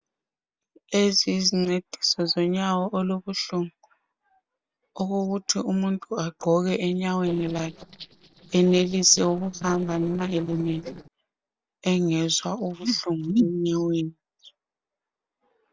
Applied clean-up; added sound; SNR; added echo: neural separator model SepFormer DNS4.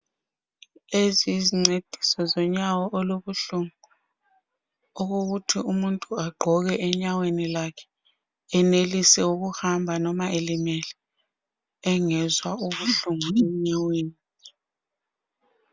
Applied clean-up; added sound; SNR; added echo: none; none; none; none.